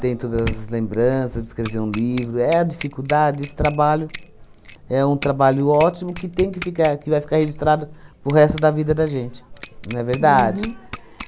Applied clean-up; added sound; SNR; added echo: none; Bicycle bell; 16 dB; none.